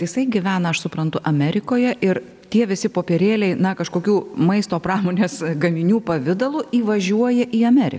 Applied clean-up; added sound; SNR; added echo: none; none; none; none.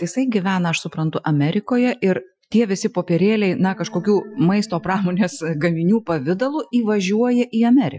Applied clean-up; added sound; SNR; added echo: classical method Wiener filter.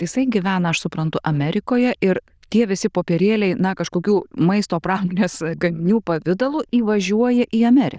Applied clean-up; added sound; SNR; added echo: neural diffusion model UNIVERSE++.